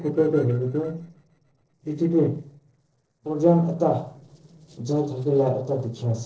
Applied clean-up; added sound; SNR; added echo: neural separator model SepFormer DNS4.